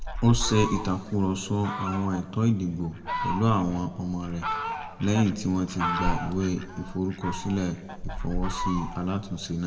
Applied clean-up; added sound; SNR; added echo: none; Fowl; 6 dB; reverberation time 1.6 s.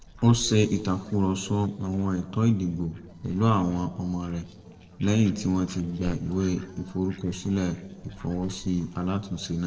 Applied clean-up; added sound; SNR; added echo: neural separator model SepFormer DNS4.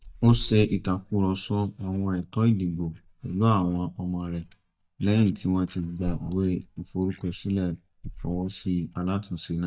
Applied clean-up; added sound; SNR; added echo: neural mask model DeepFilterNet 3.